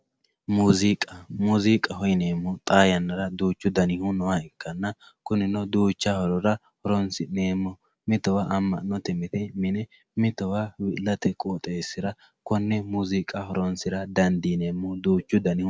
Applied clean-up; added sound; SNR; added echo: none; none; none; none.